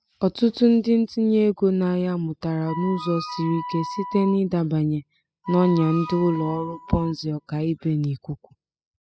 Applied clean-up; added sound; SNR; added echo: classical method spectral subtraction.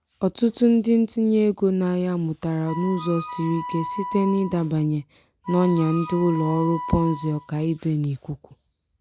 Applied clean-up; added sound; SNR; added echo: none; Wind instrument, woodwind instrument; 11 dB; none.